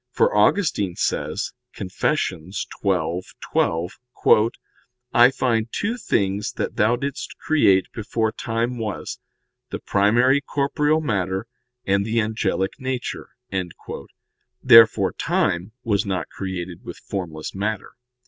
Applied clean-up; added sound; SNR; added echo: none; none; none; none.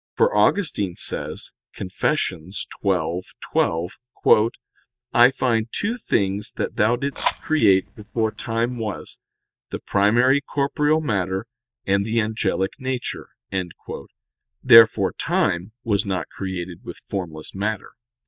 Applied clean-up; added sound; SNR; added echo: neural mask model DeepFilterNet 3.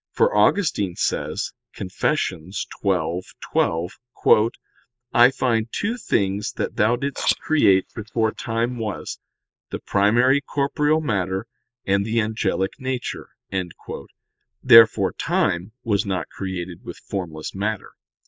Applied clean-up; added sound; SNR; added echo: neural mask model Resemble Enhance denoiser.